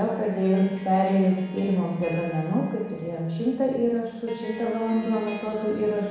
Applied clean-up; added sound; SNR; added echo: none; Harp; 17 dB; reverberation time 1.1 s.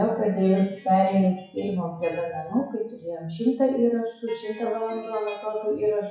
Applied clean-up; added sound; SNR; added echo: classical method WPE with log-MMSE.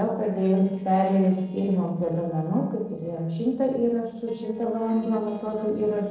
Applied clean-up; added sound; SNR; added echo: neural separator model SepFormer DNS4.